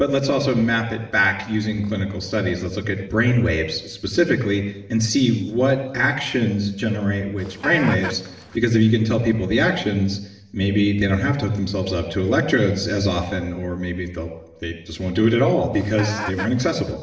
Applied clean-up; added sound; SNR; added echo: none; Chicken, rooster; 11 dB; reverberation time 0.9 s.